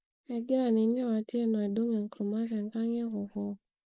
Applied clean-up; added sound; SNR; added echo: neural mask model Resemble Enhance denoiser.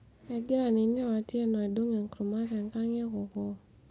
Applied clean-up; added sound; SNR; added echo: none; none; none; none.